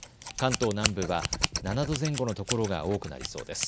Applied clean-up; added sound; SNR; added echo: none; Scissors; 4 dB; none.